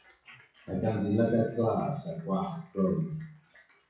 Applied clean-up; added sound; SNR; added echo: classical method WPE with log-MMSE.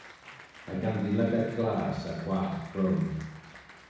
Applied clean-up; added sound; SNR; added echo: none; Applause; 19 dB; reverberation time 1.1 s.